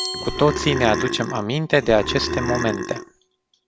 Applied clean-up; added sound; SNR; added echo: none; Glass + Burping, eructation; 6 dB; none.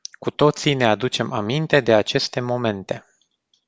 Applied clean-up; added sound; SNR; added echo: none; none; none; none.